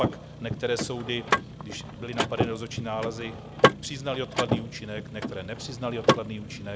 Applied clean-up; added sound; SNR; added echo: none; Mechanisms / Car; -4 dB; none.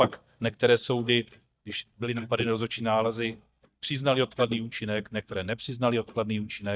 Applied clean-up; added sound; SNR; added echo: neural mask model DeepFilterNet 3.